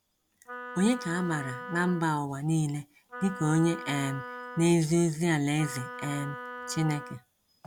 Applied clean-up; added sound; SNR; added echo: none; Wind instrument, woodwind instrument; 13 dB; none.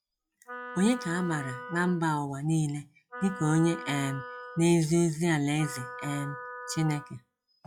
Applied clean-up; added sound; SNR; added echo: classical method log-MMSE.